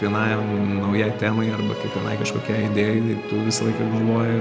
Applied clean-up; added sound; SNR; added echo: none; Musical instrument; 8 dB; none.